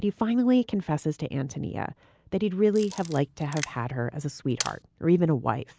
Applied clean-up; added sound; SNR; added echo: none; Camera; 13 dB; none.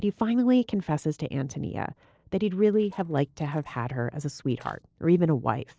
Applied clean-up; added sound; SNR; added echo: neural separator model SepFormer DNS4.